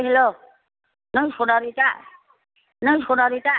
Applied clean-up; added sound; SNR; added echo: none; none; none; none.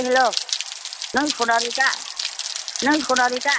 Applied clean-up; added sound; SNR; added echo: none; Rain; 6 dB; none.